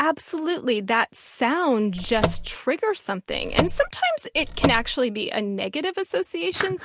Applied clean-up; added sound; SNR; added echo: none; Car; 1 dB; none.